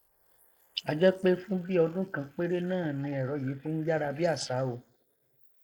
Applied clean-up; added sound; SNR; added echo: neural mask model Resemble Enhance denoiser.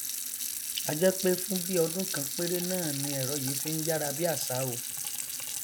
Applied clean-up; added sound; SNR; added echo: none; Sink (filling or washing) / Water tap, faucet; 2 dB; none.